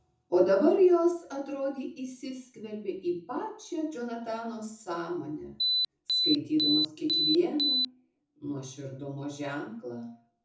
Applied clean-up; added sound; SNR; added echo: none; Alarm; -1 dB; reverberation time 0.5 s.